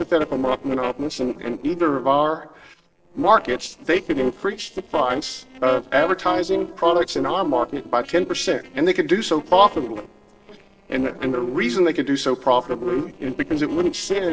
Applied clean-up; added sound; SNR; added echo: neural separator model SepFormer DNS4.